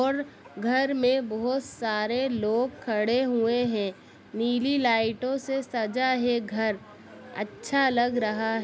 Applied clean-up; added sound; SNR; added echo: none; none; none; none.